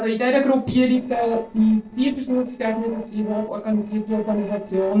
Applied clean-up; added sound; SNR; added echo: neural separator model SepFormer DNS4.